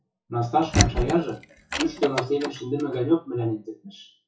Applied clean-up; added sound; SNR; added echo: classical method WPE with log-MMSE.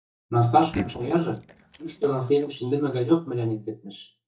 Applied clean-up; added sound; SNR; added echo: neural mask model DeepFilterNet 3.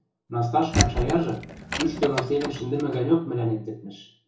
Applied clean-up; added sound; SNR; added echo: none; Door; 3 dB; reverberation time 0.7 s.